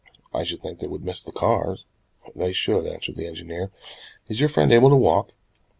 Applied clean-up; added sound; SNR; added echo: none; none; none; none.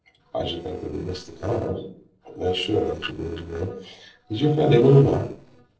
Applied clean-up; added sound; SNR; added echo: neural separator model SepFormer DNS4.